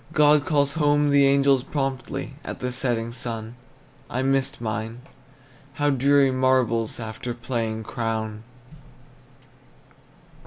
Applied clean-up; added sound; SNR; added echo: none; none; none; none.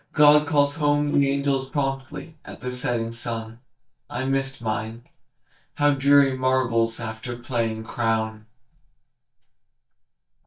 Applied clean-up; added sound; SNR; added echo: neural mask model DeepFilterNet 3.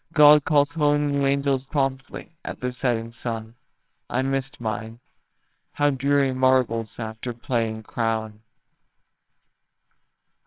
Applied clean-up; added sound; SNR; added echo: neural separator model SepFormer WHAMR!.